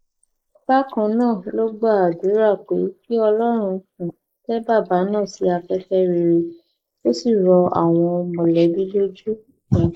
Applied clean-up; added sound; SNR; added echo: neural mask model Resemble Enhance denoiser.